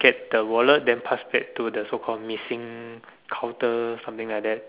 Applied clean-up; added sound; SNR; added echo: none; none; none; none.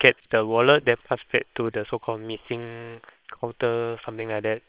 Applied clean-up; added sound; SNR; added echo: neural separator model SepFormer WHAM!.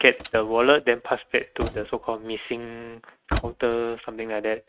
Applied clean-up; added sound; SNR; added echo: neural mask model RNNoise.